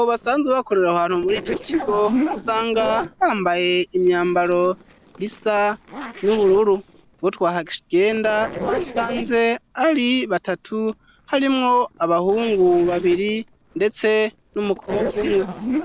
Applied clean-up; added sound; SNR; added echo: neural separator model SepFormer DNS4.